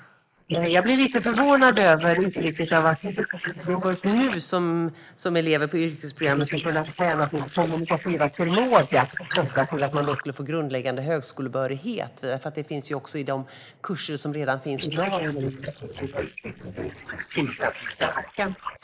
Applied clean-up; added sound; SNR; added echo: neural mask model Resemble Enhance denoiser.